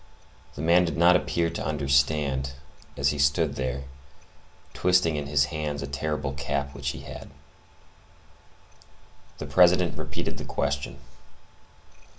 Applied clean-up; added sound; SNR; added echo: none; none; none; none.